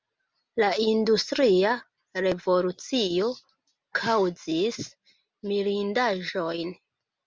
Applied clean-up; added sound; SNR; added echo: none; none; none; none.